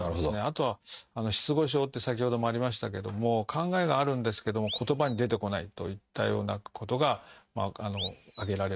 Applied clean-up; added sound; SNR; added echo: neural mask model RNNoise.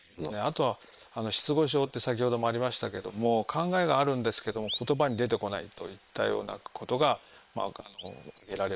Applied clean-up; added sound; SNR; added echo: neural separator model SepFormer WHAM!.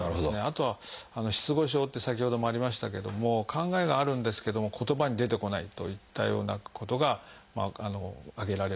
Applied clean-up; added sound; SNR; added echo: none; none; none; none.